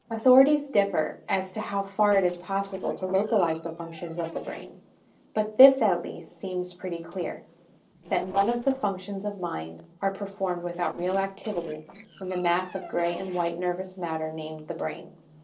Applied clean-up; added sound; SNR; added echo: neural separator model SepFormer DNS4.